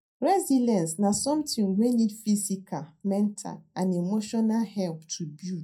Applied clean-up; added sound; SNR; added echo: none; none; none; reverberation time 0.2 s.